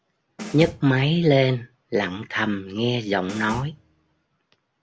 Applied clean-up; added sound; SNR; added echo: none; Snare drum; 15 dB; none.